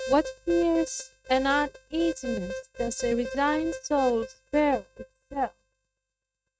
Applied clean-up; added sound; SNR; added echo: neural mask model RNNoise.